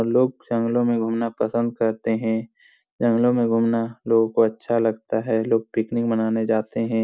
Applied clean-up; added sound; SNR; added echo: none; none; none; none.